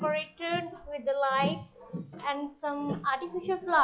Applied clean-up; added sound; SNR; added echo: classical method log-MMSE.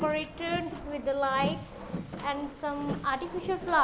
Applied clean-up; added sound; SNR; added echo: none; Boat, Water vehicle; 8 dB; none.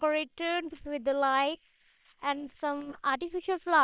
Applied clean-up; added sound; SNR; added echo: neural separator model SepFormer WHAM!.